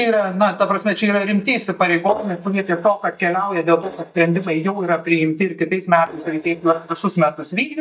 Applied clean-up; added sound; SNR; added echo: neural mask model DeepFilterNet 3.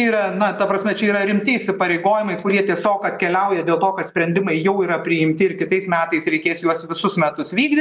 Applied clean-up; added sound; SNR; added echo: none; none; none; none.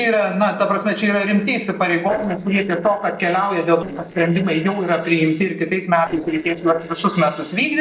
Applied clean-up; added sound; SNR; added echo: neural separator model SepFormer DNS4.